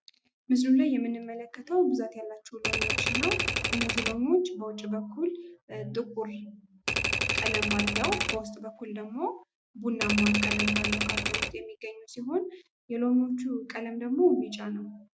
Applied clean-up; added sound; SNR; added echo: none; Typewriter; -1 dB; none.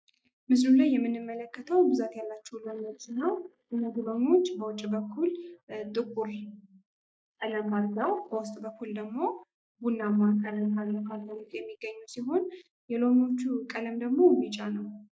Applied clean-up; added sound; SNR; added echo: neural mask model Resemble Enhance denoiser.